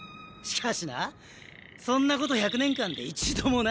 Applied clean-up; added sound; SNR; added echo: none; Chirp, tweet; 13 dB; none.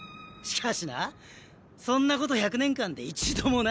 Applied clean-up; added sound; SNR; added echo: none; none; none; none.